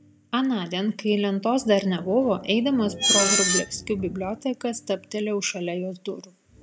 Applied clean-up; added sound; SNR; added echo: none; Screech; 5 dB; none.